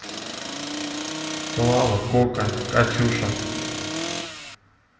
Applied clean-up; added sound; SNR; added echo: none; Accelerating, revving, vroom; 5 dB; reverberation time 2.6 s.